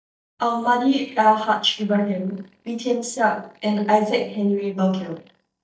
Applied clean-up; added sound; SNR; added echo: neural mask model DeepFilterNet 3.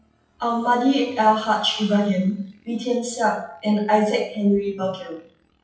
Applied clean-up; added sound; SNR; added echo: classical method WPE with log-MMSE.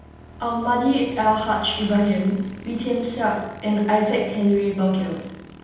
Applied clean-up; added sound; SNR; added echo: none; Motorcycle / Engine; 19 dB; reverberation time 0.8 s.